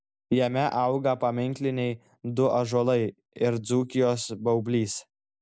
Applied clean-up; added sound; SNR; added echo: none; none; none; none.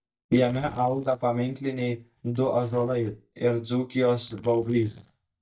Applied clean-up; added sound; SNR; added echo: neural mask model DeepFilterNet 3.